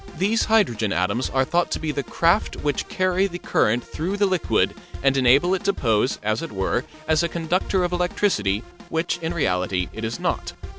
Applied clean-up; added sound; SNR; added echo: none; Drum kit; 13 dB; none.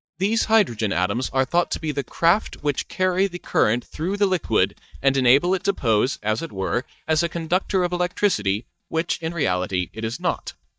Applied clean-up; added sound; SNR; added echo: neural mask model DeepFilterNet 3.